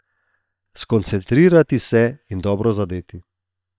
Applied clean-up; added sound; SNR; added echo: neural separator model SepFormer WHAM!.